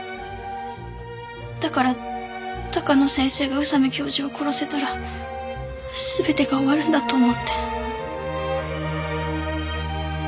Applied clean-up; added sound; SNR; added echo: none; none; none; none.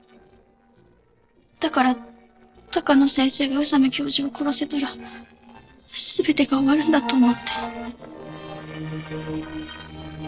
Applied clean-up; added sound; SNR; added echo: neural separator model SepFormer DNS4.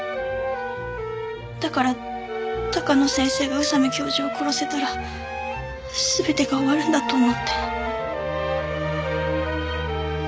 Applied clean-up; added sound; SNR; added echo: none; Wind instrument, woodwind instrument; 6 dB; none.